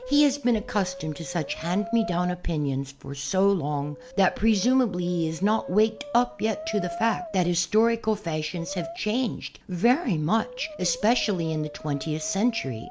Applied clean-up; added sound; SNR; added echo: none; Brass instrument; 15 dB; none.